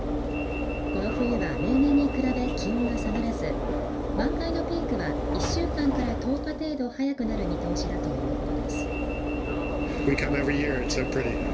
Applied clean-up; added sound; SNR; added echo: none; Alarm / Engine / Train; -1 dB; reverberation time 2.3 s.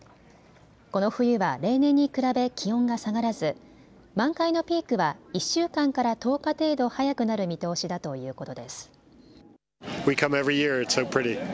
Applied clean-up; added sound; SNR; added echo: none; none; none; none.